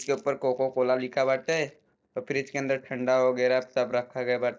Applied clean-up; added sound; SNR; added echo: neural mask model DeepFilterNet 3.